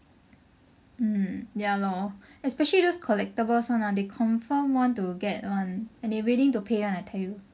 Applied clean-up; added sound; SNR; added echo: none; none; none; none.